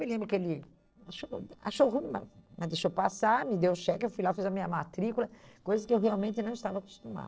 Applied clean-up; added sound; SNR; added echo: neural separator model SepFormer DNS4.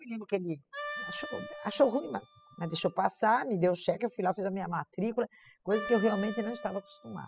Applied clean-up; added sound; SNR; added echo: classical method spectral subtraction.